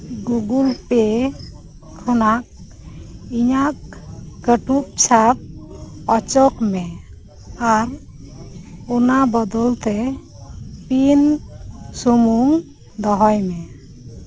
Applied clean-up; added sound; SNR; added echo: none; none; none; none.